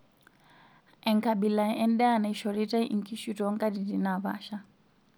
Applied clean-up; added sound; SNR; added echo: none; none; none; none.